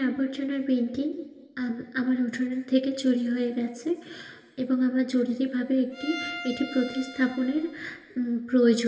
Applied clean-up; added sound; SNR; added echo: none; Bowed string instrument; 14 dB; reverberation time 1.8 s.